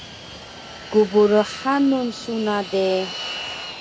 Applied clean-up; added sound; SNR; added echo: none; Fixed-wing aircraft, airplane; 13 dB; none.